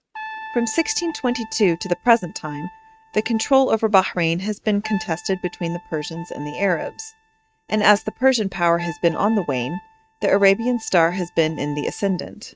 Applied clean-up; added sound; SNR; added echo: neural mask model RNNoise.